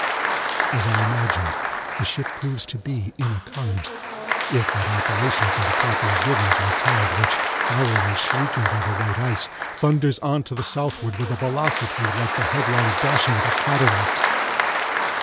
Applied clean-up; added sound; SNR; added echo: none; Applause; -1 dB; none.